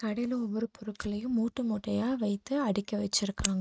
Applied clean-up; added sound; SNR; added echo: neural mask model RNNoise.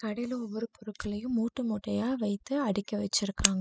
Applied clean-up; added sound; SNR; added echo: classical method spectral subtraction.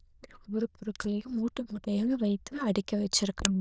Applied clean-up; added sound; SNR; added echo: neural diffusion model UNIVERSE++.